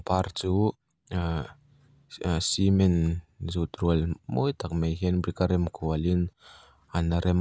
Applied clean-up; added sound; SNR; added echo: none; none; none; none.